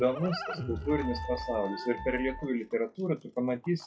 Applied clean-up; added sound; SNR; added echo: classical method log-MMSE.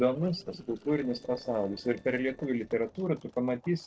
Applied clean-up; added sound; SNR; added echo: neural separator model SepFormer DNS4.